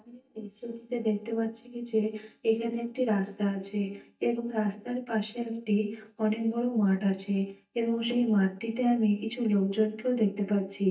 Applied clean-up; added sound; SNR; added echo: neural mask model DeepFilterNet 3.